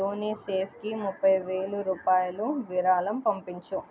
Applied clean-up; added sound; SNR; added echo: none; none; none; none.